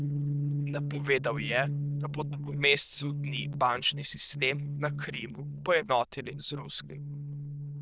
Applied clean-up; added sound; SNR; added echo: neural diffusion model UNIVERSE++.